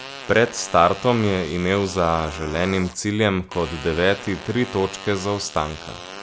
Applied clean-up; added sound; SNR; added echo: none; Fart; 15 dB; none.